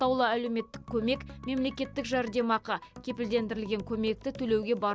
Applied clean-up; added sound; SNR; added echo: none; none; none; none.